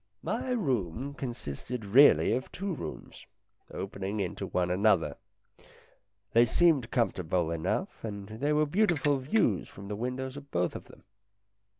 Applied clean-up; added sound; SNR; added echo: none; Ratchet, pawl; 3 dB; none.